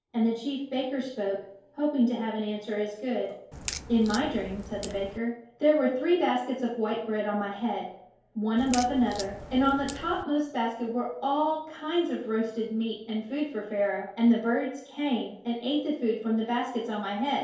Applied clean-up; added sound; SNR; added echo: none; Crack; 11 dB; reverberation time 2.4 s.